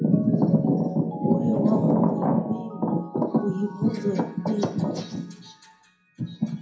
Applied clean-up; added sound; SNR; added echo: none; Mallet percussion; 15 dB; reverberation time 0.5 s.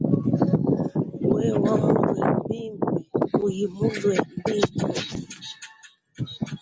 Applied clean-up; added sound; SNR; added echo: none; none; none; none.